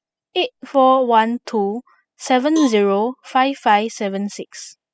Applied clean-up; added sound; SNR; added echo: classical method spectral subtraction.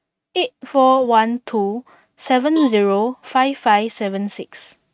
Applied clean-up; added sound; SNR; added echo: neural mask model RNNoise.